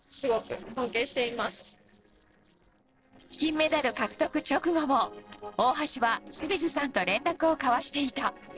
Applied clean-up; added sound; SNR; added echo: neural separator model SepFormer DNS4.